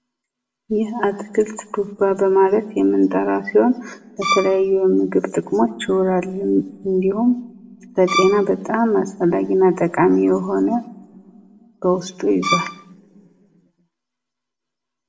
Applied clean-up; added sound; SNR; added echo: none; Bowed string instrument; 4 dB; reverberation time 0.7 s.